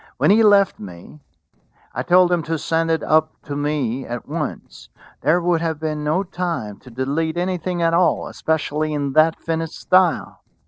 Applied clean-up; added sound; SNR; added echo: neural separator model SepFormer DNS4.